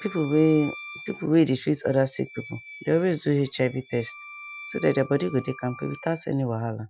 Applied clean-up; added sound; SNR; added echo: classical method Wiener filter.